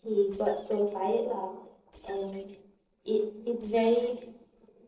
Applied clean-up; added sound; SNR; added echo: neural separator model SepFormer DNS4.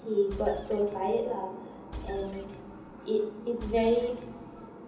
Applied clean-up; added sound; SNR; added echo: none; Engine; 13 dB; reverberation time 0.6 s.